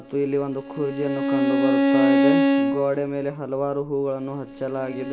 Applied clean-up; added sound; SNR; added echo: none; Bowed string instrument; -3 dB; none.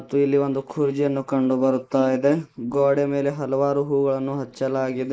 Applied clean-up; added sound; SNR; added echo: neural mask model Resemble Enhance denoiser.